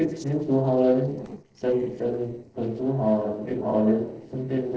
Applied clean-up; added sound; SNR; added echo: neural separator model SepFormer DNS4.